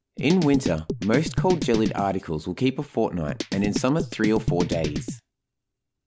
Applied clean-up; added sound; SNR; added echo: none; Drum kit; 4 dB; none.